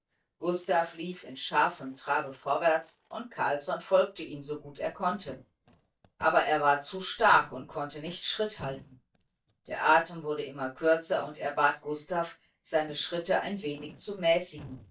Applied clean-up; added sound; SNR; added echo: neural mask model DeepFilterNet 3.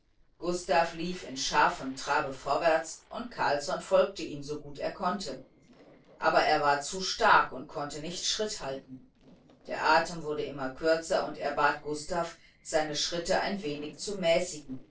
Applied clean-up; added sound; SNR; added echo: neural separator model SepFormer DNS4.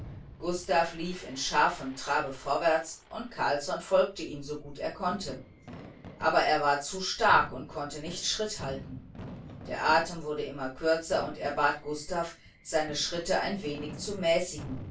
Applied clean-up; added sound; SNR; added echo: none; Fireworks; 17 dB; reverberation time 0.2 s.